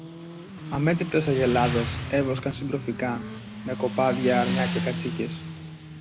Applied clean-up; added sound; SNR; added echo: none; Motorcycle; 5 dB; none.